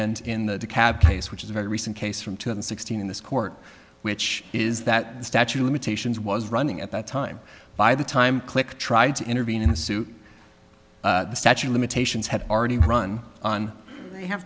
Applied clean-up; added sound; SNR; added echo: none; none; none; none.